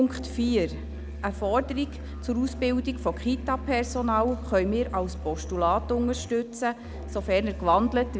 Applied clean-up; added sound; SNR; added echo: none; Musical instrument; 9 dB; none.